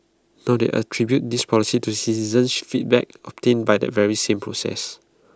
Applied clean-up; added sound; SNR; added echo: none; none; none; none.